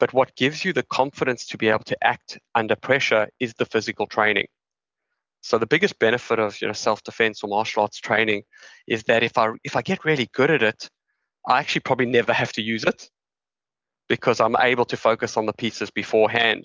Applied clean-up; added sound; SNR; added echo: none; none; none; none.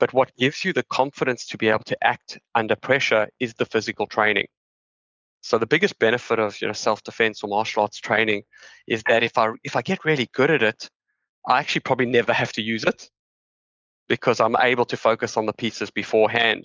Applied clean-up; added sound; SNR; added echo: neural mask model Resemble Enhance denoiser.